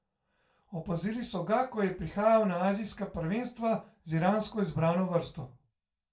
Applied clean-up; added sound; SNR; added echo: none; none; none; reverberation time 0.3 s.